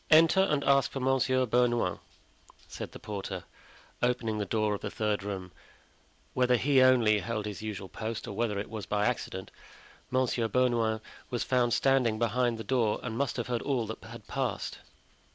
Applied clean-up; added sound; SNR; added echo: none; none; none; none.